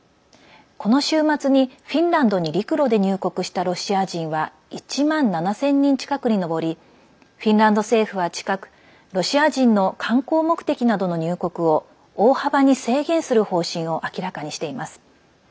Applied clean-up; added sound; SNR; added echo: none; none; none; none.